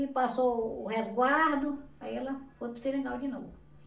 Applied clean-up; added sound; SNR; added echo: none; none; none; reverberation time 0.4 s.